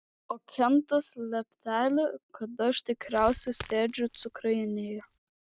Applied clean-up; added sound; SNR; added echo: none; Crackle; 18 dB; none.